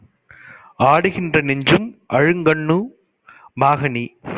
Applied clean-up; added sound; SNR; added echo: none; none; none; none.